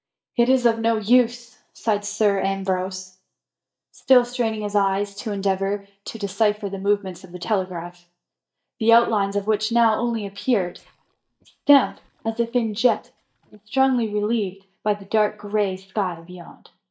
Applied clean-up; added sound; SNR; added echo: neural mask model DeepFilterNet 3.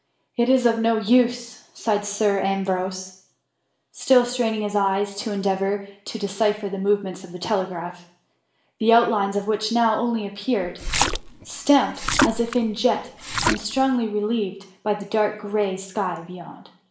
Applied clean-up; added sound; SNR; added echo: none; Splash, splatter; 3 dB; reverberation time 0.5 s.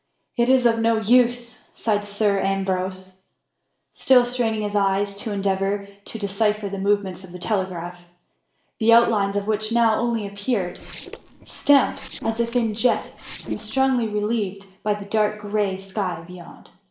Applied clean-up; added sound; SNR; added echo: neural separator model SepFormer DNS4.